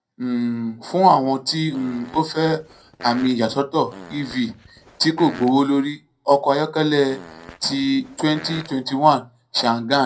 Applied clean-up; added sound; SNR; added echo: none; Fart; 20 dB; reverberation time 0.2 s.